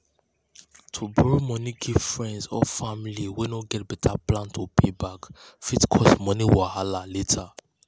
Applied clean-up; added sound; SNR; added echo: none; none; none; none.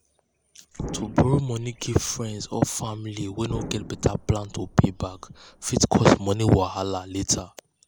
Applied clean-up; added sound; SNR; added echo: none; Explosion; 14 dB; none.